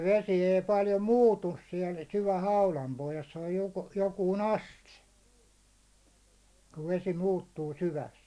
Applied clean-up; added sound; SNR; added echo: none; none; none; none.